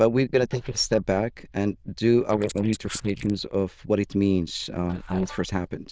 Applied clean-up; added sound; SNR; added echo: neural diffusion model UNIVERSE++.